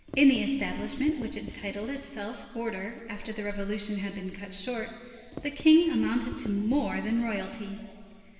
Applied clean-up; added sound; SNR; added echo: none; Writing; 17 dB; reverberation time 2.5 s.